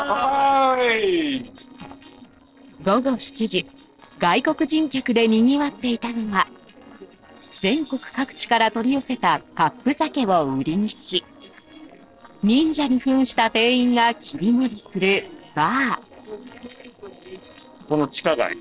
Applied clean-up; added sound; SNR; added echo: neural separator model SepFormer DNS4.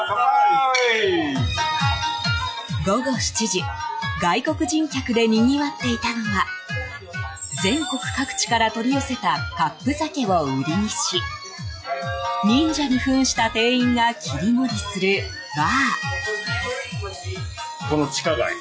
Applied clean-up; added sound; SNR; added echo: classical method log-MMSE.